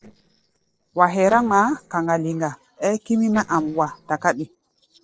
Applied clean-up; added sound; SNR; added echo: neural separator model SepFormer DNS4.